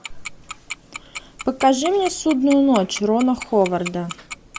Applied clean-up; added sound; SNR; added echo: none; Tick-tock; 15 dB; none.